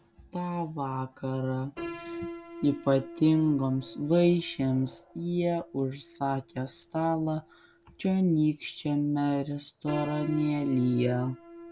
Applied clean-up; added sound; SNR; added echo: none; Piano; 16 dB; none.